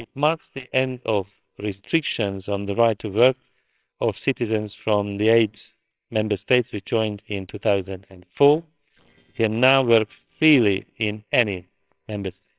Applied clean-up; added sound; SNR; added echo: neural separator model SepFormer WHAMR!.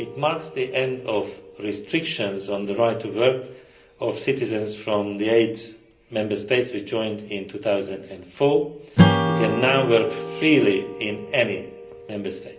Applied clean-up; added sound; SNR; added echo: none; Strum; 5 dB; reverberation time 0.5 s.